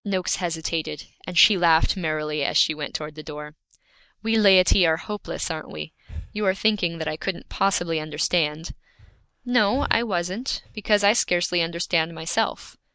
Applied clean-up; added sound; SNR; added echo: neural mask model DeepFilterNet 3.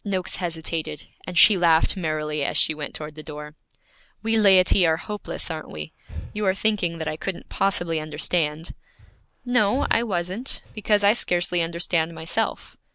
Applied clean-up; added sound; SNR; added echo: none; Breathing; 16 dB; none.